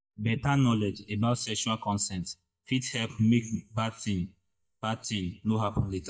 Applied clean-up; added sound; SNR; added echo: neural mask model DeepFilterNet 3.